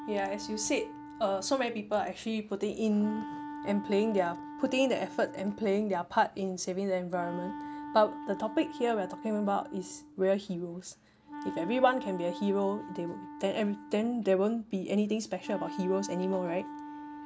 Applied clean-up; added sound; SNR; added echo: none; Wind instrument, woodwind instrument; 12 dB; none.